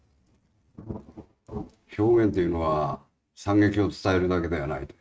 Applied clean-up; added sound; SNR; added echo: neural mask model RNNoise.